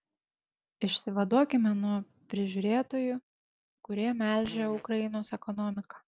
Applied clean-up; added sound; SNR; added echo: none; Fart; 19 dB; none.